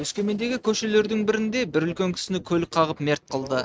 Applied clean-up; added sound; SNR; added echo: neural mask model RNNoise.